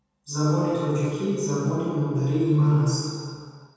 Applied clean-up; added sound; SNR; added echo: none; none; none; reverberation time 2.1 s.